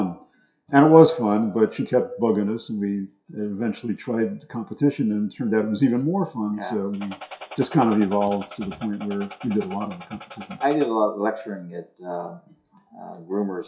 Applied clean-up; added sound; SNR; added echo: classical method WPE with log-MMSE.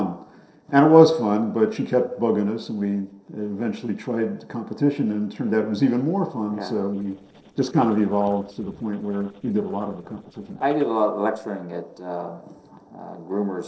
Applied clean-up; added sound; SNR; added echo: neural separator model SepFormer DNS4.